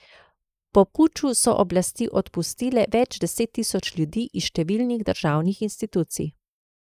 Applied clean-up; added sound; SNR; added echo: neural mask model Resemble Enhance denoiser.